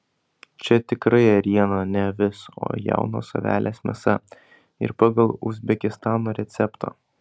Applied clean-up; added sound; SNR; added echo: none; none; none; none.